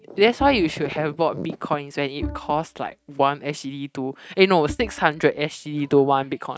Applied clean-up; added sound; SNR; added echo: neural mask model RNNoise.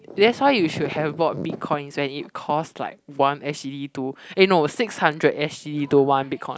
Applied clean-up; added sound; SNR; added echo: none; none; none; none.